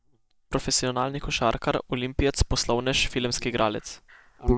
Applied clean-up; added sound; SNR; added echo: neural mask model DeepFilterNet 3.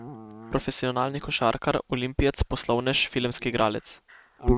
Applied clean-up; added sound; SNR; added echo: neural mask model RNNoise.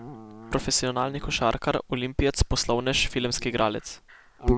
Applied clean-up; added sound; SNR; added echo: none; Dog; 8 dB; none.